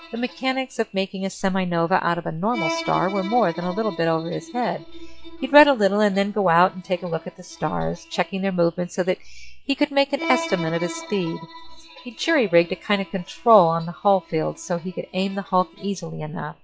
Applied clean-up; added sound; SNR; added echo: classical method log-MMSE.